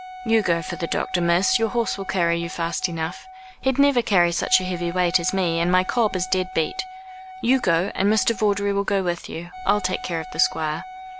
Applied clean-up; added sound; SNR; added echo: none; Wind instrument, woodwind instrument; 15 dB; none.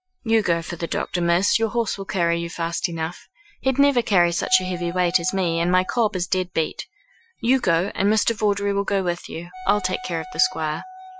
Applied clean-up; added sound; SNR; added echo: classical method Wiener filter.